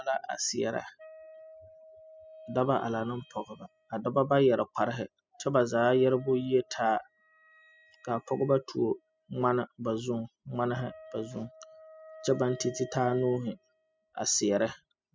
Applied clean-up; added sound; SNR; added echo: classical method spectral subtraction.